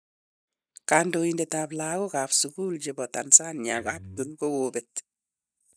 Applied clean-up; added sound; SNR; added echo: neural mask model DeepFilterNet 3.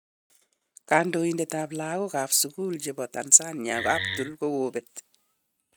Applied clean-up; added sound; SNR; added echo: neural mask model RNNoise.